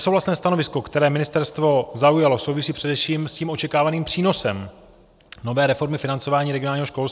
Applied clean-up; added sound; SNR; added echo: none; none; none; none.